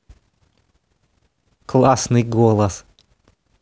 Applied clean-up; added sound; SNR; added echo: none; none; none; none.